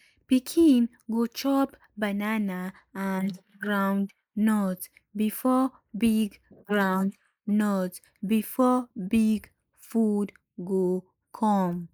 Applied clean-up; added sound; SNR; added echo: neural mask model Resemble Enhance denoiser.